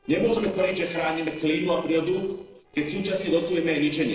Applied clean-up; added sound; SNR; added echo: neural separator model SepFormer DNS4.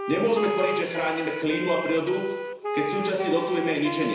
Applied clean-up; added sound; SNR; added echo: none; Wind instrument, woodwind instrument; 5 dB; reverberation time 1.0 s.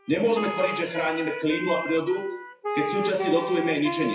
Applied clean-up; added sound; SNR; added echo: classical method WPE with log-MMSE.